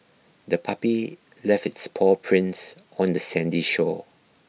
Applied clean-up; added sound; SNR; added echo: none; none; none; none.